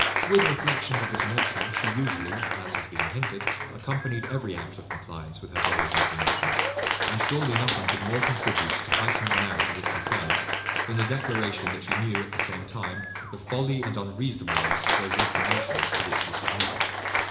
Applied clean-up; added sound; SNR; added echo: none; Cheering; -4 dB; reverberation time 0.8 s.